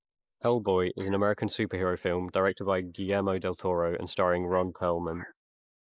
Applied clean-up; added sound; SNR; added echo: neural mask model Resemble Enhance denoiser.